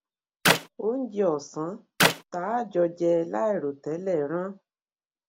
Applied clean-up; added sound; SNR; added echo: none; Clapping; -1 dB; none.